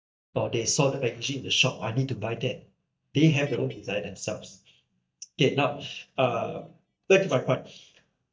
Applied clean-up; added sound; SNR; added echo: neural mask model DeepFilterNet 3.